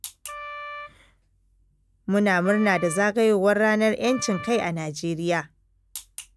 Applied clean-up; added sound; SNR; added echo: none; Wind instrument, woodwind instrument; 15 dB; none.